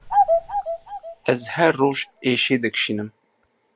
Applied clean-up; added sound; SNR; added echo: none; Bird vocalization, bird call, bird song; 1 dB; none.